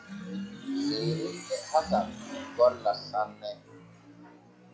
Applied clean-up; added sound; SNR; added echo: classical method log-MMSE.